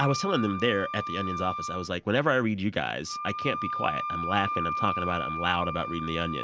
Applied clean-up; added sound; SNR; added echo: none; Wind instrument, woodwind instrument; 5 dB; none.